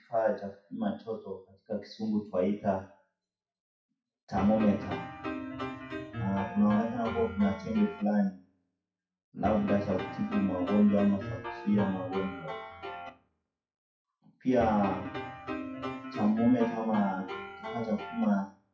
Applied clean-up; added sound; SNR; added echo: classical method WPE with log-MMSE.